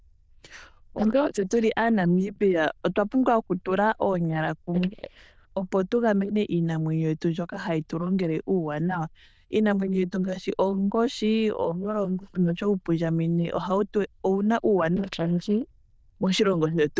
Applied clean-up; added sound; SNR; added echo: neural diffusion model UNIVERSE++.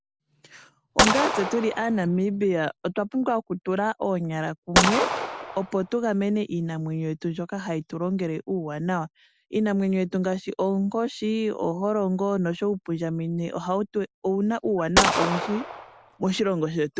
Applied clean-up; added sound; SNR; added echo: none; Gunshot, gunfire; 0 dB; none.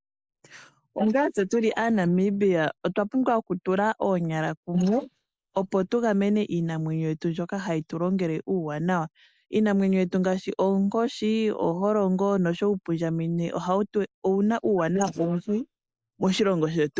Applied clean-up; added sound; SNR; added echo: neural mask model Resemble Enhance denoiser.